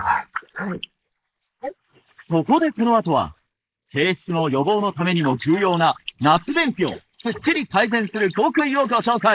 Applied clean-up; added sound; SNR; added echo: neural mask model Resemble Enhance denoiser.